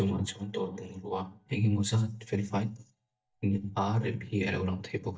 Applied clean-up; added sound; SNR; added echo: neural mask model DeepFilterNet 3.